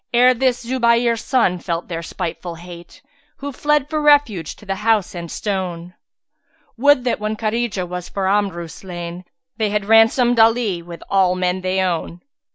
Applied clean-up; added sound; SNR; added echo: none; none; none; none.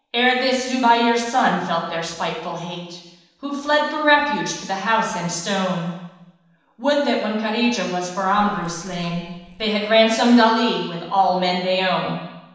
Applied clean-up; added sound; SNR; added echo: neural separator model SepFormer DNS4.